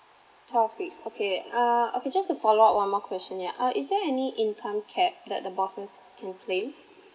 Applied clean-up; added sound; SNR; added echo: neural mask model Resemble Enhance denoiser.